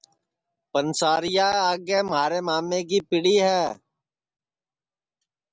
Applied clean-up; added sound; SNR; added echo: none; none; none; none.